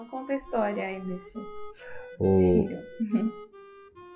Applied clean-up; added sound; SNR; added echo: classical method WPE with log-MMSE.